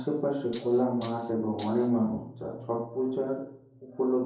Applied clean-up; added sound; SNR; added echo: none; Rattle (instrument); -3 dB; reverberation time 2.8 s.